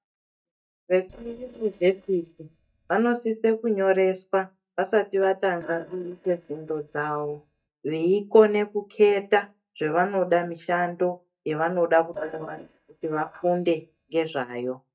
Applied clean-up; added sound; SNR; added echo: neural mask model DeepFilterNet 3.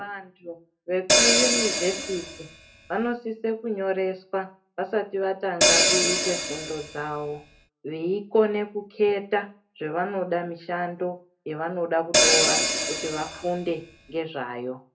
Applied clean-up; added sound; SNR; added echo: none; Hi-hat; -5 dB; reverberation time 0.3 s.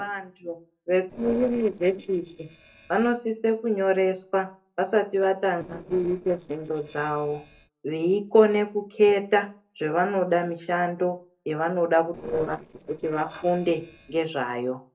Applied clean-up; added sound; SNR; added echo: neural separator model SepFormer DNS4.